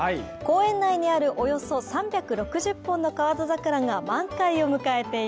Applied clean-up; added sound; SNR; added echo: none; none; none; none.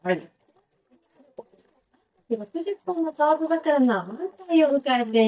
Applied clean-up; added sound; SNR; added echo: neural mask model DeepFilterNet 3.